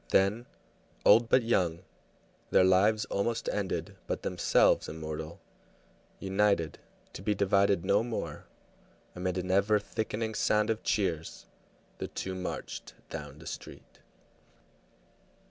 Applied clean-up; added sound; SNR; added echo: none; none; none; none.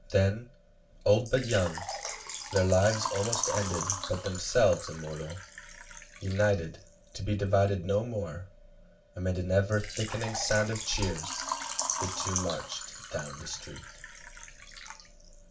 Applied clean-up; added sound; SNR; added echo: none; Water / Liquid; 8 dB; reverberation time 0.2 s.